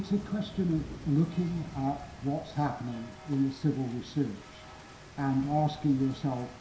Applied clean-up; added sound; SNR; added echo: none; Rain; 15 dB; reverberation time 0.7 s.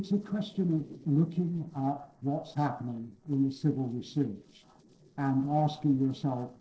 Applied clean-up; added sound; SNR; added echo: neural separator model SepFormer DNS4.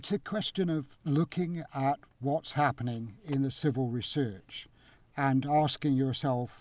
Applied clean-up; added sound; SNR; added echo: none; none; none; none.